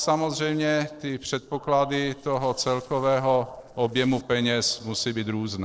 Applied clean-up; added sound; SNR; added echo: neural separator model SepFormer DNS4.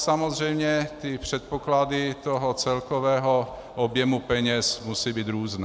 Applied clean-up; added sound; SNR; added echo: none; none; none; none.